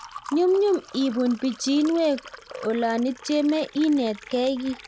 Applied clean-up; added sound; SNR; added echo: none; Liquid; 19 dB; none.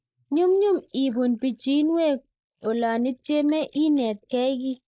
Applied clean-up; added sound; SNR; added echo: neural mask model Resemble Enhance denoiser.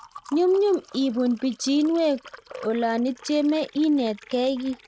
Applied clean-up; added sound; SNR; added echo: neural mask model RNNoise.